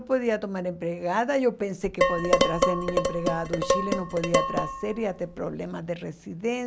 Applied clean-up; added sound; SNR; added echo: none; Dishes, pots, and pans; -2 dB; none.